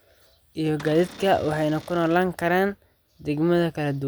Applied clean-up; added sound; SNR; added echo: none; Cupboard open or close / Door; 19 dB; none.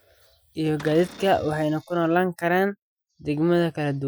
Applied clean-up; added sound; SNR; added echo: classical method Wiener filter.